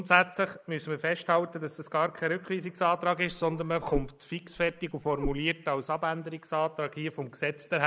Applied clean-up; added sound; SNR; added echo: neural mask model Resemble Enhance denoiser.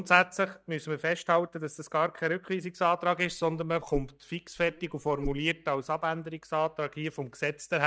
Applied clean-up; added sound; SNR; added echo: neural mask model DeepFilterNet 3.